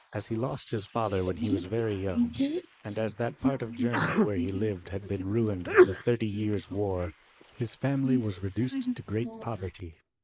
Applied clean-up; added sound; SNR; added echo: neural mask model Resemble Enhance denoiser.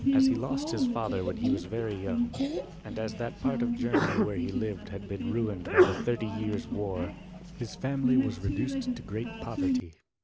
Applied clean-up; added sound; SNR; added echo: none; Sneeze; -4 dB; none.